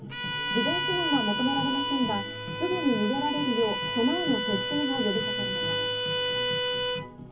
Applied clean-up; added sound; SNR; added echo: none; Bowed string instrument; 0 dB; reverberation time 0.3 s.